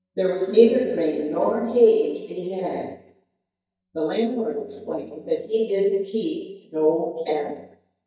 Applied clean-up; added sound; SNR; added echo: neural mask model DeepFilterNet 3.